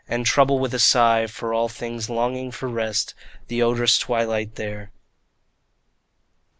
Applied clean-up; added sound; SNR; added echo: none; none; none; none.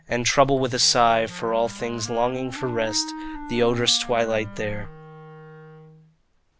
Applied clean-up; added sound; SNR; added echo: none; Wind instrument, woodwind instrument; 15 dB; none.